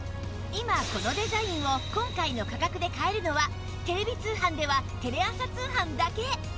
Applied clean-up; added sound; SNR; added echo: none; Bus; 6 dB; none.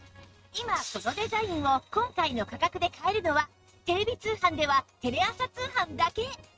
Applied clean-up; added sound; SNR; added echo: neural mask model RNNoise.